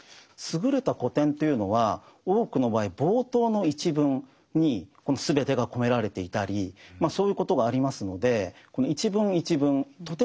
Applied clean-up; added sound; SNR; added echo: none; none; none; none.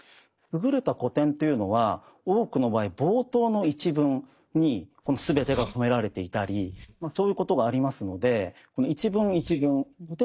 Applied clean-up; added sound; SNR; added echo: neural mask model DeepFilterNet 3.